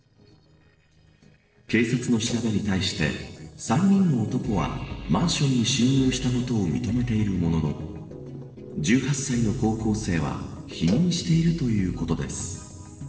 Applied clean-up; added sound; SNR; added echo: neural separator model SepFormer DNS4.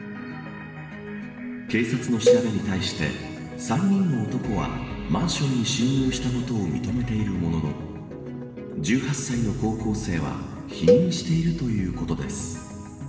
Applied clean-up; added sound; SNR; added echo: none; Cowbell; 0 dB; reverberation time 2.1 s.